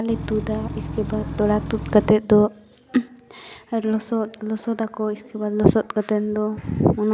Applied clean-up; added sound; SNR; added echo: none; Engine / Truck / Car; 8 dB; none.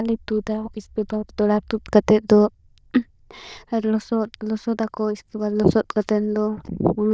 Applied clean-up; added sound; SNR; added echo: neural diffusion model UNIVERSE++.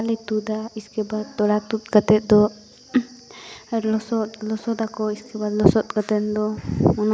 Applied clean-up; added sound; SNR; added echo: none; none; none; none.